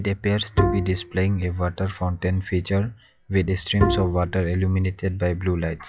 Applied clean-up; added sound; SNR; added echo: classical method log-MMSE.